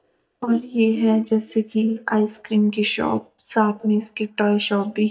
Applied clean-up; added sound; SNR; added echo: neural mask model DeepFilterNet 3.